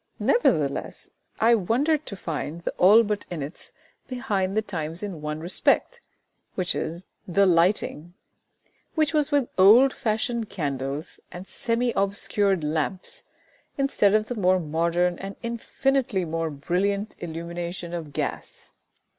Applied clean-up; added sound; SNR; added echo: none; none; none; none.